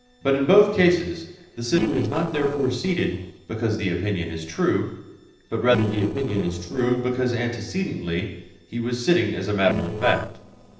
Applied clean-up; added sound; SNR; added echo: neural separator model SepFormer DNS4.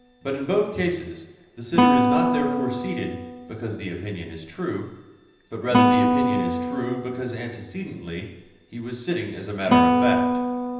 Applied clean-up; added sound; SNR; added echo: none; Guitar; -4 dB; reverberation time 0.9 s.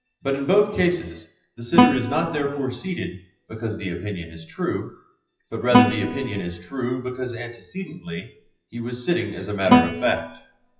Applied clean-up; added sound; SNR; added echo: classical method WPE with log-MMSE.